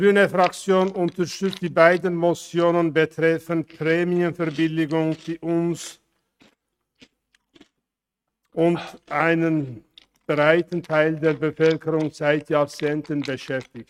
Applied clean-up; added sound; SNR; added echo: neural mask model RNNoise.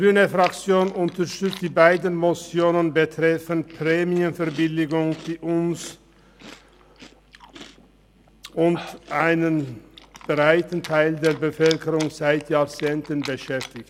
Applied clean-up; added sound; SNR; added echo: none; Chewing, mastication; 20 dB; none.